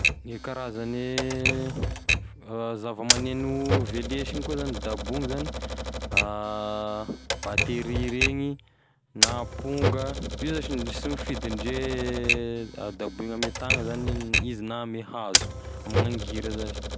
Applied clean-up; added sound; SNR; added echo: none; Typewriter; -3 dB; none.